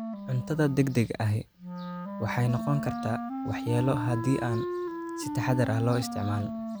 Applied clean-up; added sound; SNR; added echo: none; Wind instrument, woodwind instrument; 6 dB; none.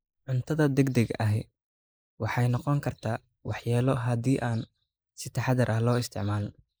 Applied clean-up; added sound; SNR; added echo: neural mask model Resemble Enhance denoiser.